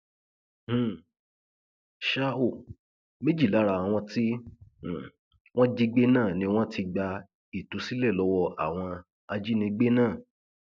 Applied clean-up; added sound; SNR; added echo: none; none; none; none.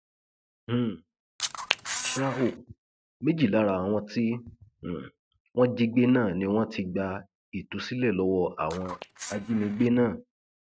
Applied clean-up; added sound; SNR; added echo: neural mask model RNNoise.